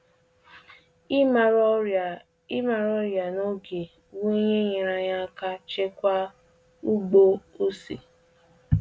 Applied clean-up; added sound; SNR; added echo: none; none; none; none.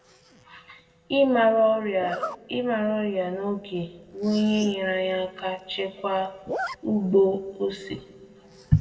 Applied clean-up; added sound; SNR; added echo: none; Zipper (clothing); 15 dB; reverberation time 1.1 s.